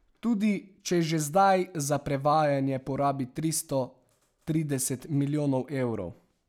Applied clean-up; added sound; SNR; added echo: none; none; none; none.